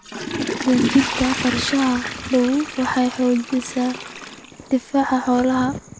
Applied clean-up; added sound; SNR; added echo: none; Toilet flush / Water; 8 dB; none.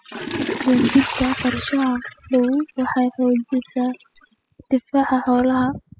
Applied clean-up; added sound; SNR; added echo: classical method spectral subtraction.